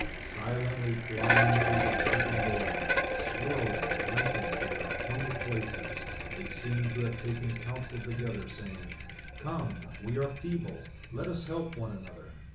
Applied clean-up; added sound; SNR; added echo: none; Bicycle; -1 dB; reverberation time 0.8 s.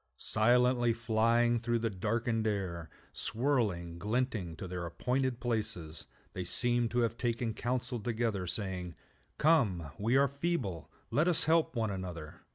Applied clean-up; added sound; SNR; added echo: none; none; none; none.